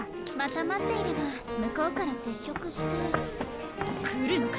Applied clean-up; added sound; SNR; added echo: none; Walk, footsteps + Coin (dropping); 11 dB; none.